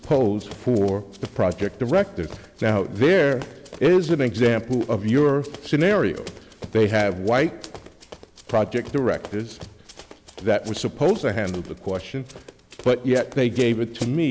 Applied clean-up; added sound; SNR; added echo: none; Run; 19 dB; none.